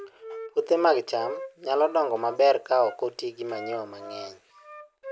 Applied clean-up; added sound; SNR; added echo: none; Wind instrument, woodwind instrument; 15 dB; none.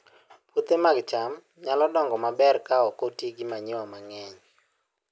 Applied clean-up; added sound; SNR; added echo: none; none; none; none.